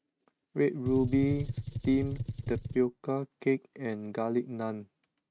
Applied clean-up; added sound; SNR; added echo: neural mask model RNNoise.